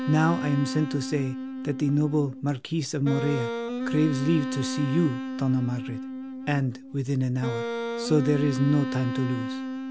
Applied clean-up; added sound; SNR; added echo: none; Wind instrument, woodwind instrument; 5 dB; none.